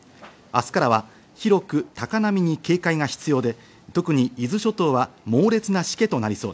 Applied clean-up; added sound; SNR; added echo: none; none; none; none.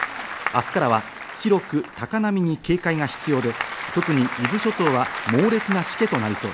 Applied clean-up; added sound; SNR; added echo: none; Applause / Crowd; 8 dB; none.